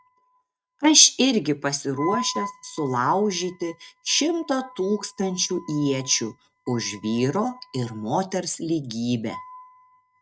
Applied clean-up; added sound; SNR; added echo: neural mask model RNNoise.